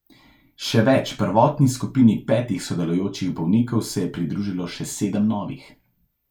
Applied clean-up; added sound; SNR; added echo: none; none; none; none.